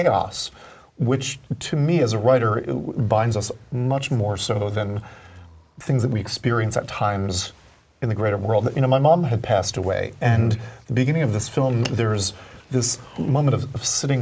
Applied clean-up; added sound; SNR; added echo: none; none; none; none.